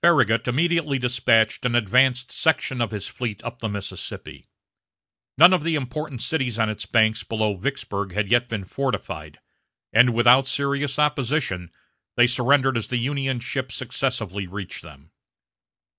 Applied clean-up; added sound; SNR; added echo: none; none; none; none.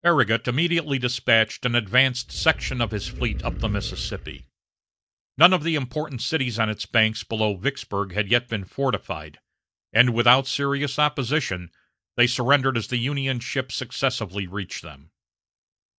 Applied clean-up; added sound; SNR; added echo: neural mask model DeepFilterNet 3.